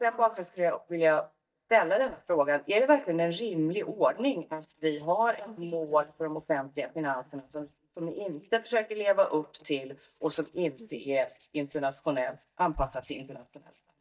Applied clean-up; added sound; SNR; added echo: neural mask model DeepFilterNet 3.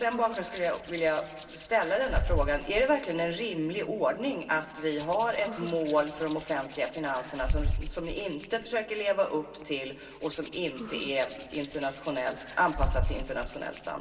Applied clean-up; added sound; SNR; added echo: none; Hands; 5 dB; reverberation time 2.7 s.